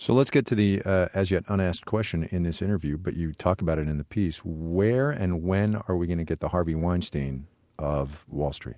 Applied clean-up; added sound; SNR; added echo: none; none; none; none.